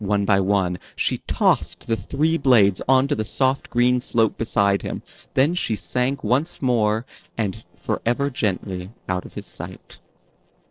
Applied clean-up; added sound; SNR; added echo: neural separator model SepFormer DNS4.